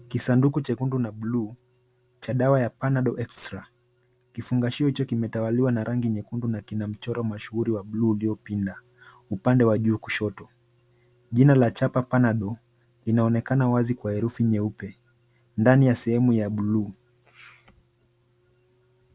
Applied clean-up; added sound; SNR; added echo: none; none; none; none.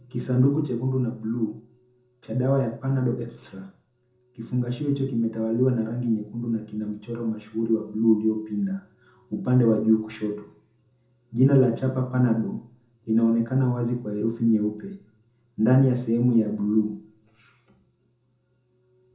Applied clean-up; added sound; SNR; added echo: none; none; none; reverberation time 0.5 s.